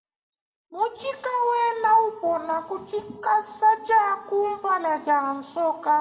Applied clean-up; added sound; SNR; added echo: none; none; none; reverberation time 1.2 s.